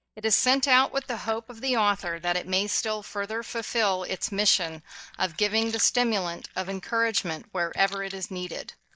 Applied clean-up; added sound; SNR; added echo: neural mask model DeepFilterNet 3.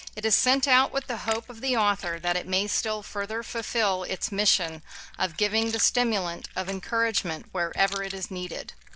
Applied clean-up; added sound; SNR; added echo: none; Chewing, mastication; 16 dB; none.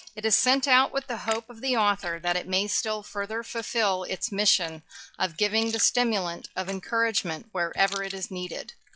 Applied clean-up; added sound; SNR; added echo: classical method log-MMSE.